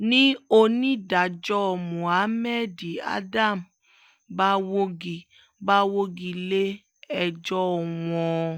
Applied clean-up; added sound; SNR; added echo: none; none; none; none.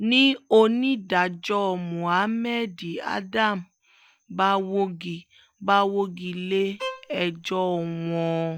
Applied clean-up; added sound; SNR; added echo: none; Bowed string instrument; 14 dB; none.